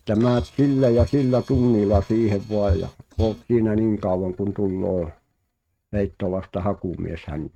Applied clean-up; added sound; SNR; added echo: neural mask model RNNoise.